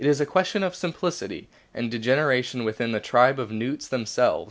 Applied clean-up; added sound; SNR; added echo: none; none; none; none.